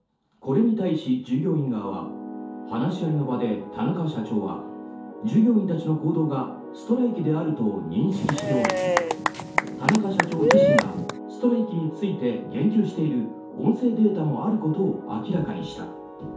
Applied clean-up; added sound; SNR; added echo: none; Applause / Cheering / Clapping; -2 dB; reverberation time 0.5 s.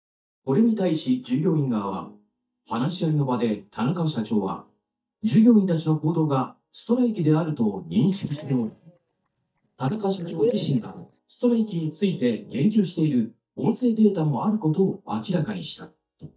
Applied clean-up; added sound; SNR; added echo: neural mask model DeepFilterNet 3.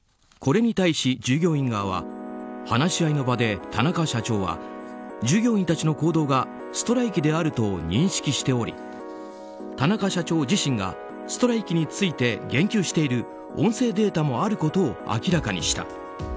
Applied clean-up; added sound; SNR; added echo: none; none; none; none.